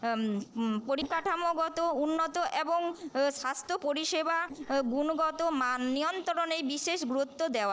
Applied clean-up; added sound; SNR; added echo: neural separator model SepFormer DNS4.